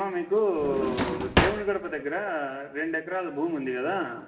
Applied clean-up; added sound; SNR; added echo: none; Drawer open or close; 0 dB; reverberation time 0.9 s.